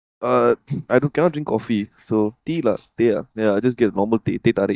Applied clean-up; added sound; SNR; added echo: neural mask model DeepFilterNet 3.